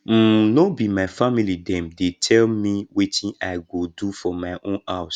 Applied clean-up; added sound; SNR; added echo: none; none; none; none.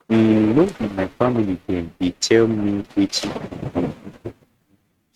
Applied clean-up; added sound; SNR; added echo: neural mask model RNNoise.